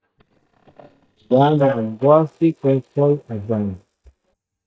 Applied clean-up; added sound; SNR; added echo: neural mask model DeepFilterNet 3.